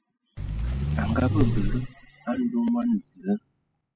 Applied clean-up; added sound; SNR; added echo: classical method spectral subtraction.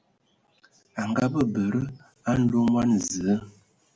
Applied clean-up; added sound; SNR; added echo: none; none; none; none.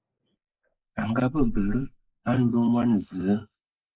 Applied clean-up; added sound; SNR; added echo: neural mask model Resemble Enhance denoiser.